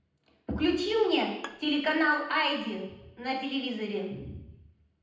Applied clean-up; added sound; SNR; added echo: none; Bowed string instrument; 20 dB; reverberation time 0.8 s.